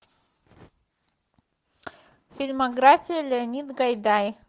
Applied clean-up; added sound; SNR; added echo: none; none; none; none.